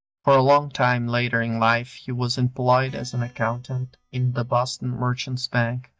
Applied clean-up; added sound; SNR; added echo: neural mask model DeepFilterNet 3.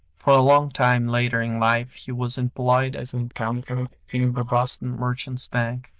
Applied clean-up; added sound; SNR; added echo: neural diffusion model UNIVERSE++.